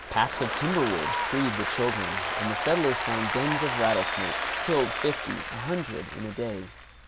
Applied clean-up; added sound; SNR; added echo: none; Applause; 1 dB; none.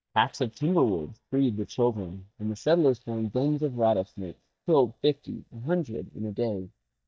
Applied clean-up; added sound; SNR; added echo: neural mask model DeepFilterNet 3.